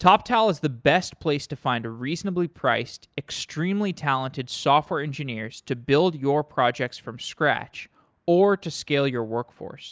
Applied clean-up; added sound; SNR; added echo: none; none; none; none.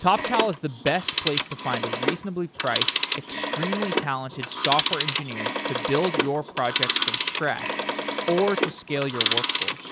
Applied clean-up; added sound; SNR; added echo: none; Telephone; -2 dB; none.